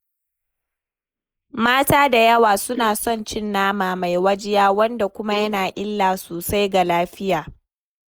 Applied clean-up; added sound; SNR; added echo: neural mask model Resemble Enhance denoiser.